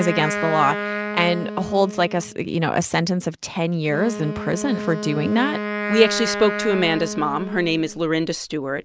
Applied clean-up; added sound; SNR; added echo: none; Wind instrument, woodwind instrument; 7 dB; none.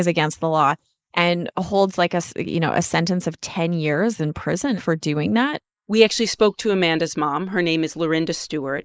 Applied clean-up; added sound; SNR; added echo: neural mask model Resemble Enhance denoiser.